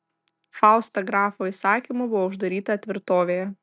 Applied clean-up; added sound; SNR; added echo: none; none; none; none.